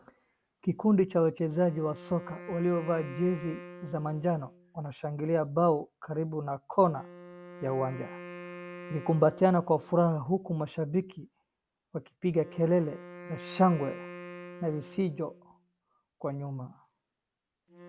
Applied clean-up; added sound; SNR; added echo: none; Wind instrument, woodwind instrument; 17 dB; none.